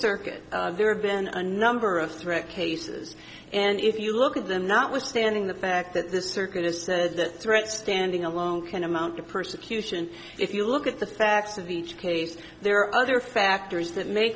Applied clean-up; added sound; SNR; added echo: none; none; none; none.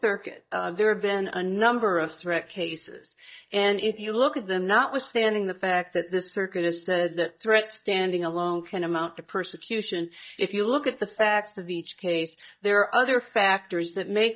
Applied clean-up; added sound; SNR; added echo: neural mask model DeepFilterNet 3.